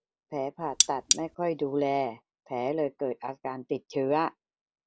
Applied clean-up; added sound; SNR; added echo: none; Cutlery, silverware; -4 dB; none.